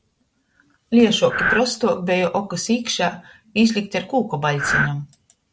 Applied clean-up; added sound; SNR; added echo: none; Breathing; -1 dB; none.